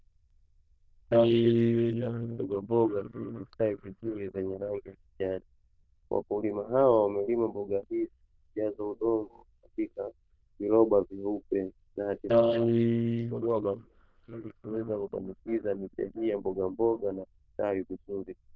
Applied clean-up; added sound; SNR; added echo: neural diffusion model UNIVERSE++.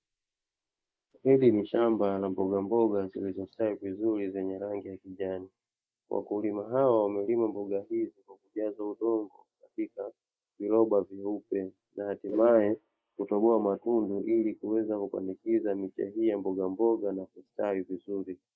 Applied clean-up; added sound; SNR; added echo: neural mask model Resemble Enhance denoiser.